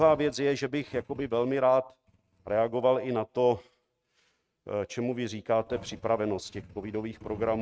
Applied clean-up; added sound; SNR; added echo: neural mask model RNNoise.